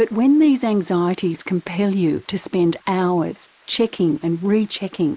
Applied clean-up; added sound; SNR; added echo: neural mask model Resemble Enhance denoiser.